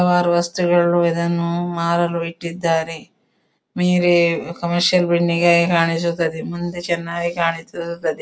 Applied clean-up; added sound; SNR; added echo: none; none; none; none.